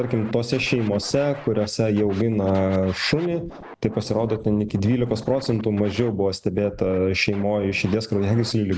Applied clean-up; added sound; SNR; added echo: none; Scratching (performance technique); 18 dB; none.